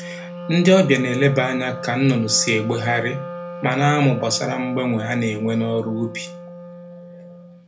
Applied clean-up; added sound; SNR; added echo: none; Wind instrument, woodwind instrument; 12 dB; reverberation time 0.3 s.